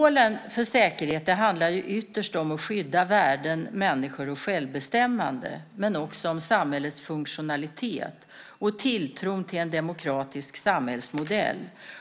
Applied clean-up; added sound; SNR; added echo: none; none; none; none.